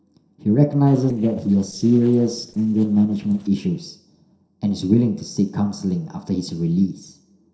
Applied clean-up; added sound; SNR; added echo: neural separator model SepFormer DNS4.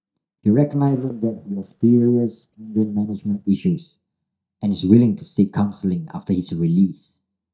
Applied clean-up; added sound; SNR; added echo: neural mask model DeepFilterNet 3.